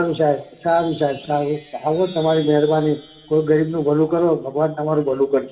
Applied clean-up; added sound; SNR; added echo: none; Chime; 13 dB; reverberation time 0.7 s.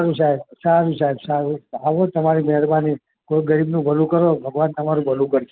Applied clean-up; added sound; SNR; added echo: none; none; none; none.